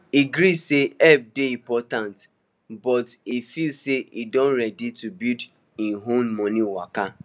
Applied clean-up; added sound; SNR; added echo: none; none; none; none.